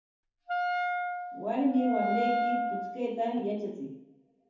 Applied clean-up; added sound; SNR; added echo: none; Wind instrument, woodwind instrument; -1 dB; reverberation time 0.9 s.